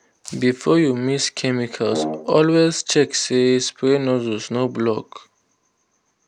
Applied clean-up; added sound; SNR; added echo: none; Brass instrument; 9 dB; none.